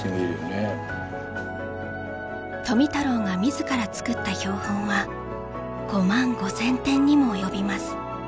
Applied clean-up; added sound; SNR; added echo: none; none; none; none.